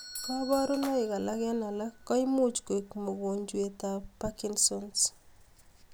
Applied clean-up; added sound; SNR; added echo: none; Splash, splatter + Bell / Doorbell; 18 dB; none.